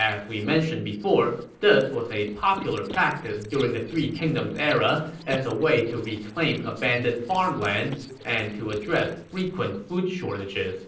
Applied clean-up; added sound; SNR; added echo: neural separator model SepFormer DNS4.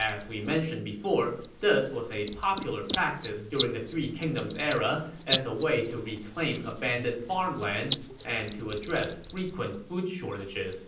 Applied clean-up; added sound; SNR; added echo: none; Bird; -4 dB; reverberation time 0.6 s.